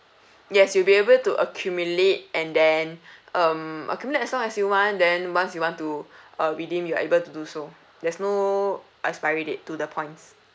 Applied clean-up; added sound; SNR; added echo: none; none; none; none.